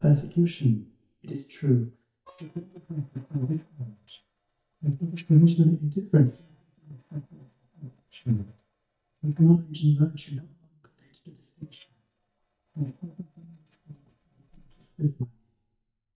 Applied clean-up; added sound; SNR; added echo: neural mask model DeepFilterNet 3.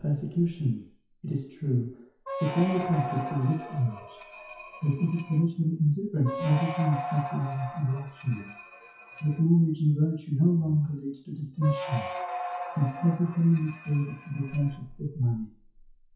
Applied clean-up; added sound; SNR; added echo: classical method WPE with log-MMSE.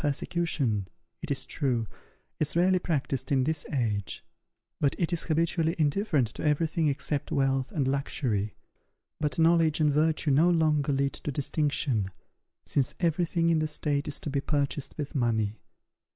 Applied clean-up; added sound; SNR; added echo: none; none; none; none.